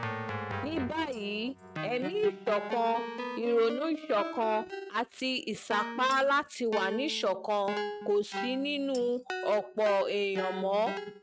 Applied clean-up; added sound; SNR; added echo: neural mask model RNNoise.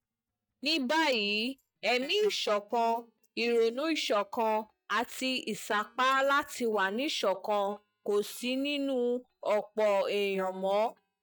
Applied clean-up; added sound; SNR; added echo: neural mask model DeepFilterNet 3.